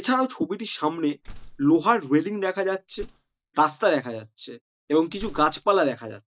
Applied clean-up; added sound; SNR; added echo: neural mask model DeepFilterNet 3.